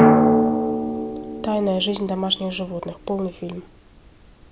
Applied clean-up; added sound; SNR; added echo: none; Drum; -5 dB; none.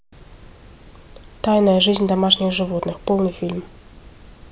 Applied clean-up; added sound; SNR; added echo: none; none; none; none.